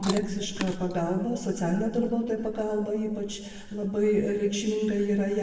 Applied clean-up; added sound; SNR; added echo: none; Chewing, mastication; 12 dB; reverberation time 1.2 s.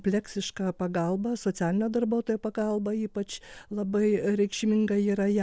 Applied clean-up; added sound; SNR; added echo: none; none; none; none.